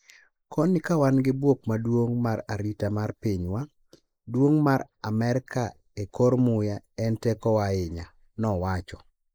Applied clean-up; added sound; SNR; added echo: neural mask model Resemble Enhance denoiser.